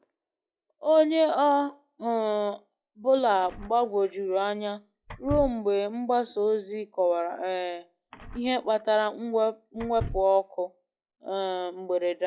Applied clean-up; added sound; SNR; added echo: classical method log-MMSE.